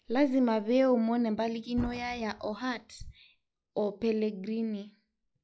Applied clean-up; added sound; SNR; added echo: classical method log-MMSE.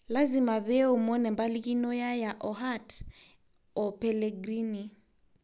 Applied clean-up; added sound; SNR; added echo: none; none; none; none.